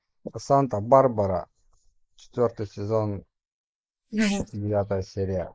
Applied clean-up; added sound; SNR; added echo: neural mask model Resemble Enhance denoiser.